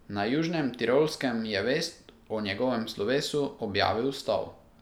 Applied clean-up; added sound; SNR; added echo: none; none; none; none.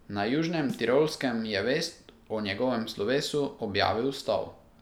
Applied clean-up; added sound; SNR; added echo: none; Snare drum; 19 dB; none.